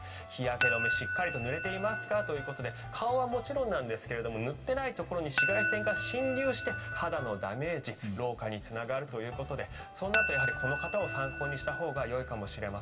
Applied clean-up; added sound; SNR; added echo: none; Chink, clink; -4 dB; reverberation time 3.0 s.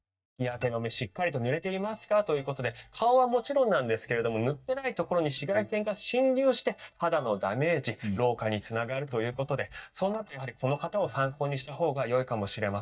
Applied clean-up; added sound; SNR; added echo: neural mask model DeepFilterNet 3.